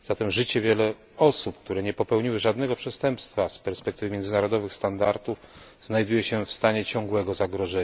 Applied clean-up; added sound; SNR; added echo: none; none; none; none.